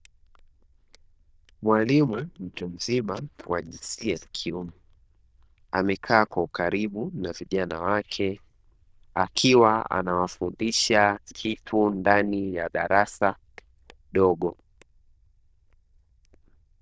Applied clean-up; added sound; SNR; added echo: neural diffusion model UNIVERSE++.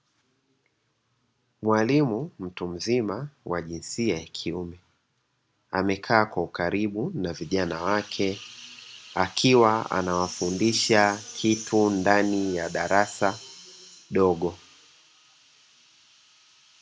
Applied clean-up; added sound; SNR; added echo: none; none; none; none.